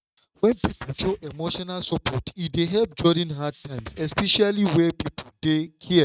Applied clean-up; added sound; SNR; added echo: neural mask model RNNoise.